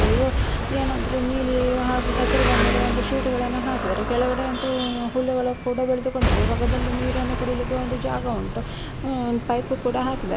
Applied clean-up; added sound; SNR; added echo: none; Engine + Shatter / Crushing / Boom; 1 dB; none.